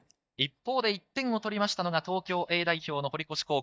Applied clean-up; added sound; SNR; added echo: neural mask model DeepFilterNet 3.